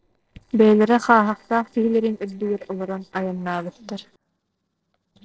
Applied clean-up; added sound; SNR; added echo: neural separator model SepFormer DNS4.